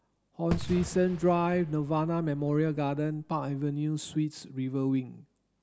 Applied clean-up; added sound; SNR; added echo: none; Fireworks; 12 dB; none.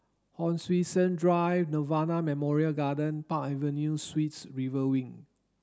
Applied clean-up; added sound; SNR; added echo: none; none; none; none.